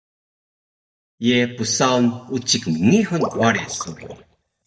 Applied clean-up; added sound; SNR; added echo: neural mask model DeepFilterNet 3.